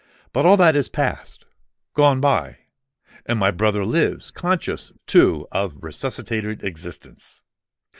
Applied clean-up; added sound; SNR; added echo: neural mask model Resemble Enhance denoiser.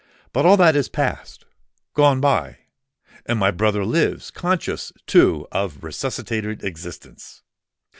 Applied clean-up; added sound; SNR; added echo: none; none; none; none.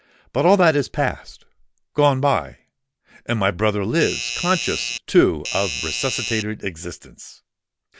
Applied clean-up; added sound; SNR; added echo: none; Doorbell; 5 dB; none.